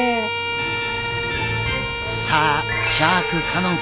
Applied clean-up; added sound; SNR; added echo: none; Bowed string instrument; 3 dB; none.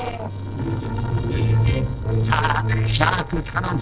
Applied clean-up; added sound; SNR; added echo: neural separator model SepFormer DNS4.